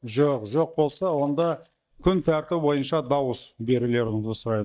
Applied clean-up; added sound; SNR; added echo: neural mask model DeepFilterNet 3.